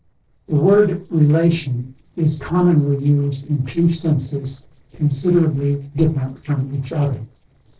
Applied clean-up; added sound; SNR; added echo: neural separator model SepFormer DNS4.